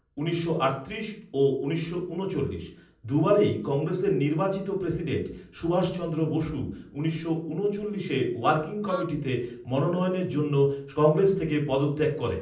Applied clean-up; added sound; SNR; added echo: none; Truck; 17 dB; reverberation time 0.6 s.